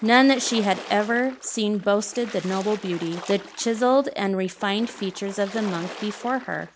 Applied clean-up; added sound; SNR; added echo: none; Splash, splatter; 17 dB; none.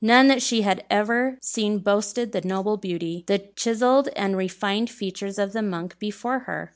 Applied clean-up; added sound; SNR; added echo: none; none; none; none.